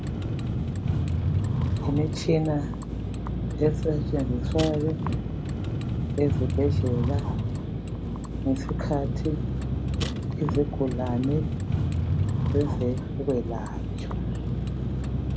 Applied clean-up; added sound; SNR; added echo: none; Vehicle; -3 dB; none.